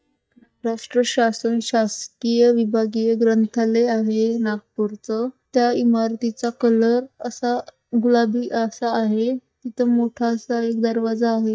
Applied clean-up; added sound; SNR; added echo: neural mask model DeepFilterNet 3.